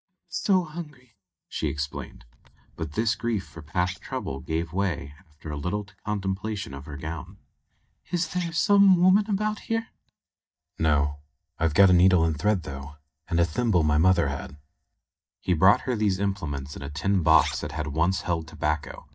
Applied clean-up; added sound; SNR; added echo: neural mask model DeepFilterNet 3.